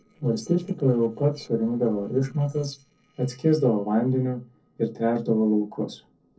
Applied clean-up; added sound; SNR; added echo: neural separator model SepFormer DNS4.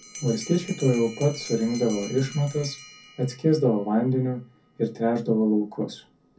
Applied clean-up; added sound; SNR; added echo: none; Bell; 19 dB; reverberation time 0.3 s.